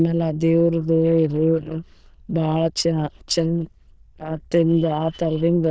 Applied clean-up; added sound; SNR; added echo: neural diffusion model UNIVERSE++.